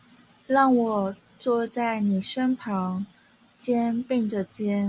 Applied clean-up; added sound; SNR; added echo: none; none; none; none.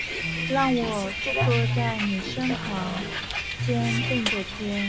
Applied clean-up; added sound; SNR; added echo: none; Bus + Electric guitar; -1 dB; none.